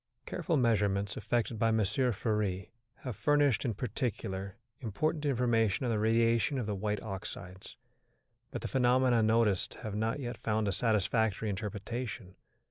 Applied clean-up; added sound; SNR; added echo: none; none; none; none.